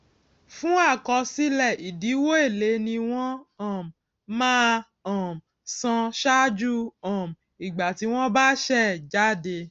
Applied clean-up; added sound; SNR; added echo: none; none; none; none.